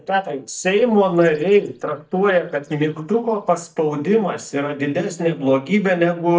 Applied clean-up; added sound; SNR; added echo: neural mask model DeepFilterNet 3.